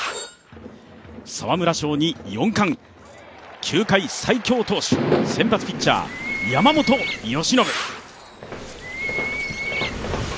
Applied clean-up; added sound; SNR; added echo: none; Fireworks + Bird; 3 dB; none.